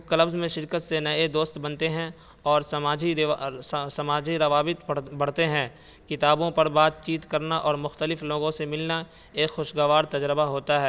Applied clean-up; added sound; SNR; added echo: none; none; none; none.